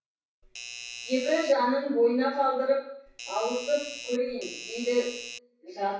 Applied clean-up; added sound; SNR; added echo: none; Doorbell; 12 dB; reverberation time 0.7 s.